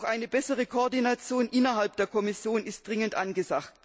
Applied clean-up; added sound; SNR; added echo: none; none; none; none.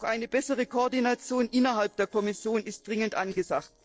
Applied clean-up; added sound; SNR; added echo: neural separator model SepFormer DNS4.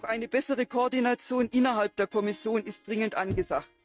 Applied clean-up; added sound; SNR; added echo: neural mask model RNNoise.